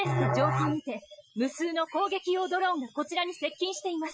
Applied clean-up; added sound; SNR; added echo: classical method Wiener filter.